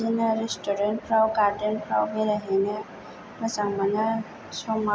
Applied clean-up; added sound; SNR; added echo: none; none; none; none.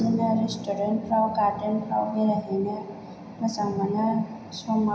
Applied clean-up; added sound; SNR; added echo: none; Drum; 14 dB; reverberation time 0.9 s.